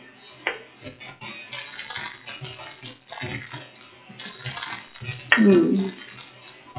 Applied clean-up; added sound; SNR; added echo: classical method WPE with log-MMSE.